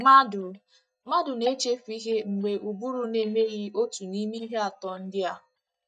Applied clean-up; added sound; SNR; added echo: neural mask model DeepFilterNet 3.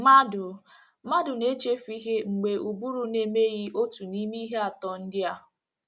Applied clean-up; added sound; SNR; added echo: none; none; none; none.